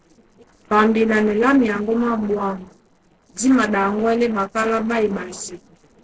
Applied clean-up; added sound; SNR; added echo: neural separator model SepFormer DNS4.